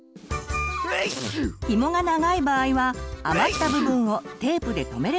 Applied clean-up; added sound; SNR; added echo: none; Sneeze; 6 dB; none.